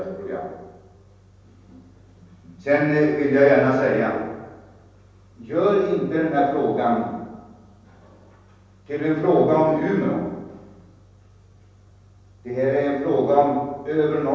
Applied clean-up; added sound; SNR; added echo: none; none; none; reverberation time 1.1 s.